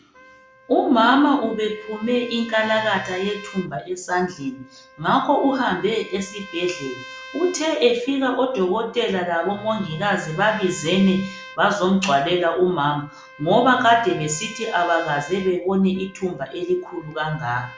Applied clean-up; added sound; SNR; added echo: none; Trumpet; 20 dB; none.